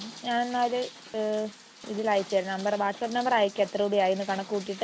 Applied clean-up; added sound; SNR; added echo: none; Rain; 18 dB; none.